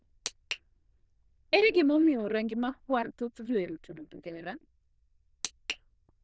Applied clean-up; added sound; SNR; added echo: neural diffusion model UNIVERSE++.